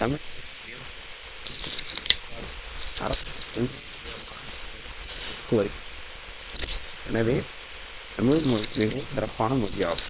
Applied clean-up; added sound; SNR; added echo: neural separator model SepFormer WHAM!.